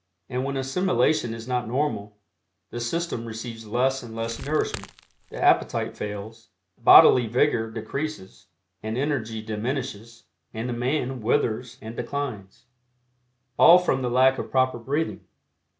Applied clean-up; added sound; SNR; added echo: none; Crackle; 17 dB; none.